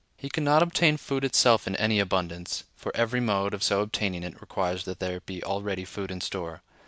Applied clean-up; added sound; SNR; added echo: none; none; none; none.